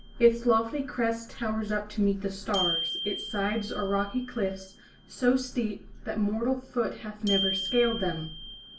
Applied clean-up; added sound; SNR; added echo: none; Glockenspiel; 9 dB; reverberation time 0.3 s.